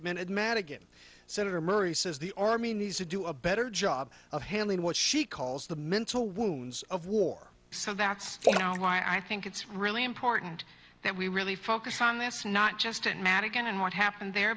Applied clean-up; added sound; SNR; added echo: none; Splash, splatter; 3 dB; none.